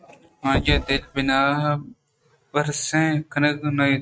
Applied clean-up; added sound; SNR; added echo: neural mask model RNNoise.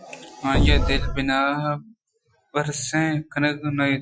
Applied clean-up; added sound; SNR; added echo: classical method Wiener filter.